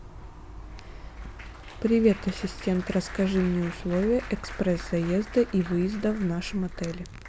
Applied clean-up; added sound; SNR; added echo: none; Applause; 18 dB; none.